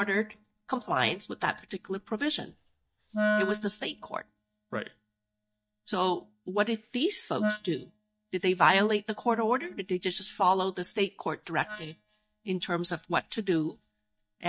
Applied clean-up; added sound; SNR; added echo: neural mask model DeepFilterNet 3.